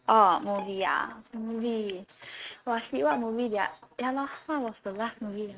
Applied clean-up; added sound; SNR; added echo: neural mask model RNNoise.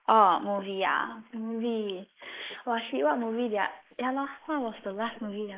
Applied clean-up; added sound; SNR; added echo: neural mask model Resemble Enhance denoiser.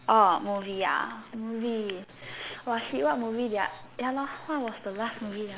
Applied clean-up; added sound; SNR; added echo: none; none; none; none.